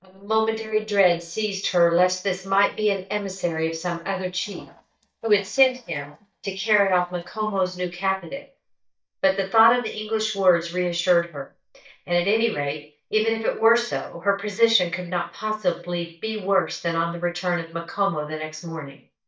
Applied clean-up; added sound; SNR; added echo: neural mask model DeepFilterNet 3.